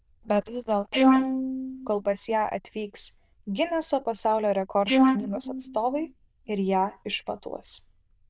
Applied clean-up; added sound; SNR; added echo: neural diffusion model UNIVERSE++.